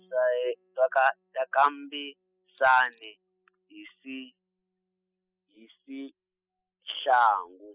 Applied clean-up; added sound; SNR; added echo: classical method spectral subtraction.